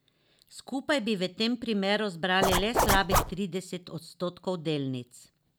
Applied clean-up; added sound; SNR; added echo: none; Zipper (clothing); -4 dB; none.